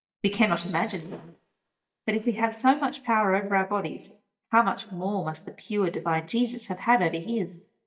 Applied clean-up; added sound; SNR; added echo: neural mask model DeepFilterNet 3.